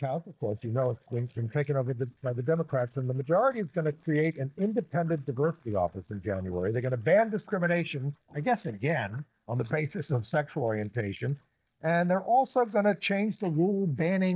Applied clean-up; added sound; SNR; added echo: neural mask model DeepFilterNet 3.